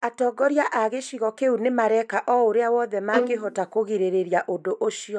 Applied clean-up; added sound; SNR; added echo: neural mask model DeepFilterNet 3.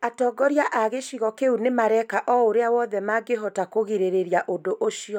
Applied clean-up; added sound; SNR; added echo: none; none; none; none.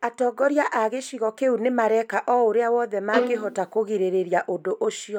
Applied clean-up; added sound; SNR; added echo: none; Bowed string instrument; 4 dB; none.